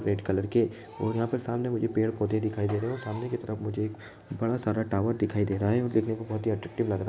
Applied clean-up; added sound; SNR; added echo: none; none; none; none.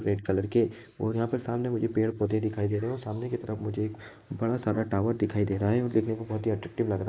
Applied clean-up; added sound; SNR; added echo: neural mask model Resemble Enhance denoiser.